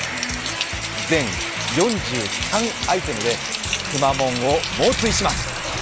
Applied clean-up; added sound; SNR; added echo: none; Rain; 3 dB; none.